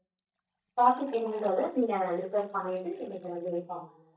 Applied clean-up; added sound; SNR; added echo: neural mask model DeepFilterNet 3.